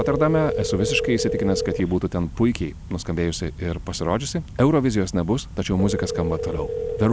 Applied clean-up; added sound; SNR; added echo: none; Telephone; 6 dB; none.